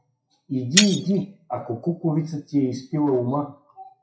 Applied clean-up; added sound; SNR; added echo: classical method WPE with log-MMSE.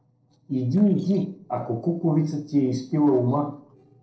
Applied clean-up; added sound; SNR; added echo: neural separator model SepFormer DNS4.